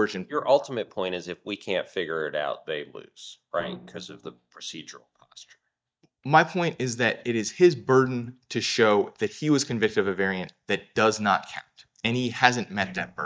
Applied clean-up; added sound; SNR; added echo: neural mask model DeepFilterNet 3.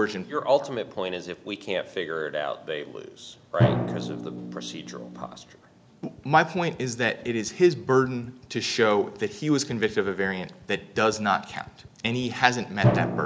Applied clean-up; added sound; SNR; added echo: none; Drum; 6 dB; none.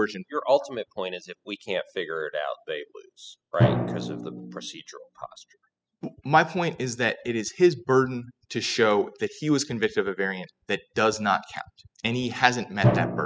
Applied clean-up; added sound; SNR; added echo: classical method spectral subtraction.